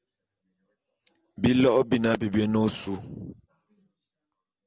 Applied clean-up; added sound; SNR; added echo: none; none; none; none.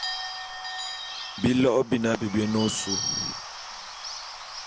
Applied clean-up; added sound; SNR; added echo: none; Bird / Bell; 7 dB; none.